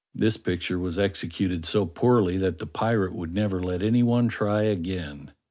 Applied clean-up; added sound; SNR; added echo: none; none; none; none.